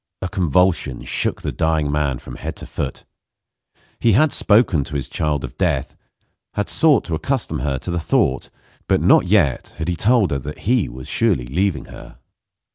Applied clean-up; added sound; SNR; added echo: none; none; none; none.